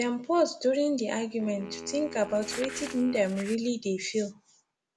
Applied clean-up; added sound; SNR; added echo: none; Crumpling, crinkling + Wind instrument, woodwind instrument; 14 dB; none.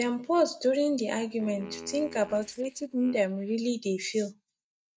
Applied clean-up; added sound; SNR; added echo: neural mask model DeepFilterNet 3.